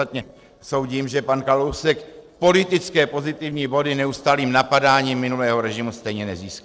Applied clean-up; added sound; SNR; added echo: neural separator model SepFormer DNS4.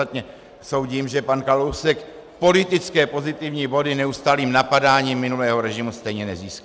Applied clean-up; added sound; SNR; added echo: none; none; none; none.